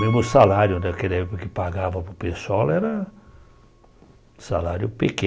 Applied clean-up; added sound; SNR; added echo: none; Piano; 20 dB; none.